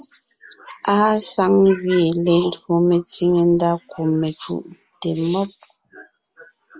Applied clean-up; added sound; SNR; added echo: none; none; none; none.